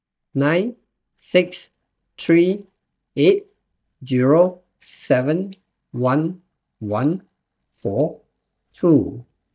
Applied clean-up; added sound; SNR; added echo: neural mask model DeepFilterNet 3.